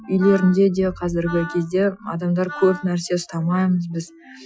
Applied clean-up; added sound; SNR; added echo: classical method Wiener filter.